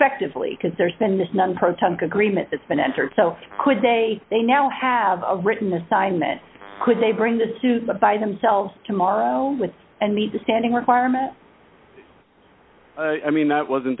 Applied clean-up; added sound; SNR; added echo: none; none; none; none.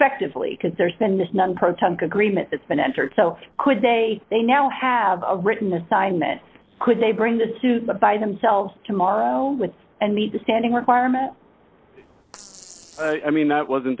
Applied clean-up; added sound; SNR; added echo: neural separator model SepFormer DNS4.